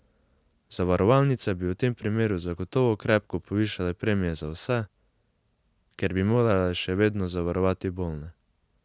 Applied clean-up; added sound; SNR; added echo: none; none; none; none.